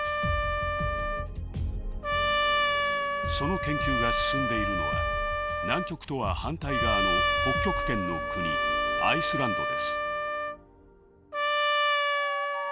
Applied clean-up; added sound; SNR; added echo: none; Trumpet; -4 dB; none.